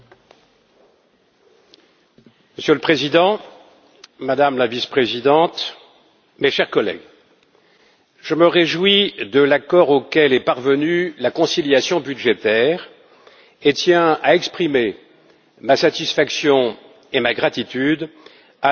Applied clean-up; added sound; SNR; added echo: none; none; none; none.